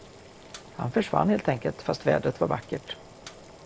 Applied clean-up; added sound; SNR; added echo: none; Boiling; 19 dB; none.